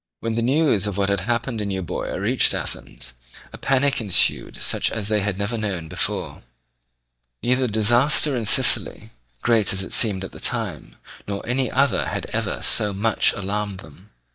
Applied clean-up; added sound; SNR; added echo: neural mask model DeepFilterNet 3.